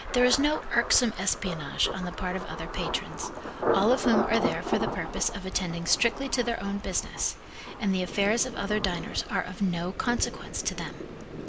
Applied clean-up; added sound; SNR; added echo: none; Thunder; 6 dB; none.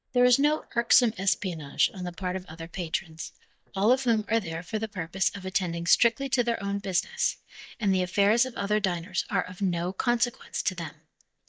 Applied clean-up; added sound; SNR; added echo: neural mask model DeepFilterNet 3.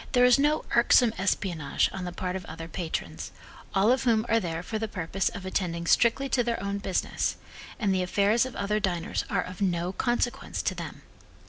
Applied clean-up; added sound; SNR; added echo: none; none; none; none.